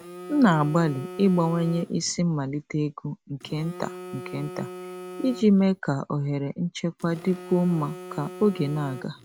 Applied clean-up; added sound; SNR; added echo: none; Telephone; 15 dB; none.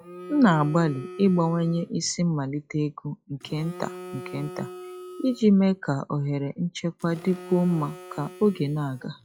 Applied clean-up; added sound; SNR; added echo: classical method log-MMSE.